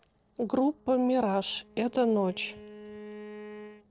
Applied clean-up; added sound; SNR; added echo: neural separator model SepFormer DNS4.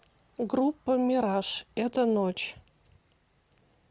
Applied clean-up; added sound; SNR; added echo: none; none; none; none.